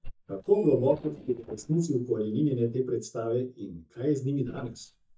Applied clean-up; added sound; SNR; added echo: neural mask model DeepFilterNet 3.